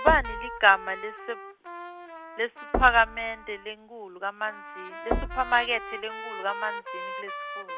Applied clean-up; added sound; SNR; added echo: none; Knock + Trumpet; 7 dB; none.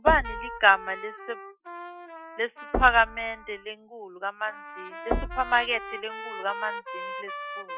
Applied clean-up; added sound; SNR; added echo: classical method Wiener filter.